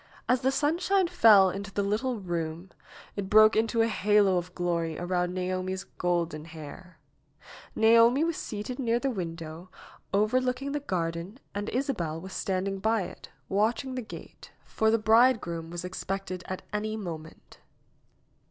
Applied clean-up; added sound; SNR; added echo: none; none; none; none.